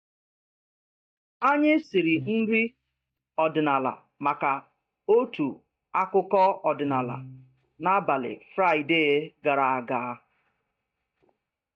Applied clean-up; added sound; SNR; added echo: neural mask model DeepFilterNet 3.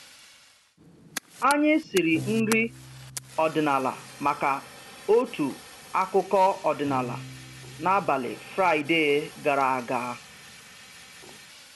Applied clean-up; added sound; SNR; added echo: none; Fire + Bowed string instrument; 15 dB; none.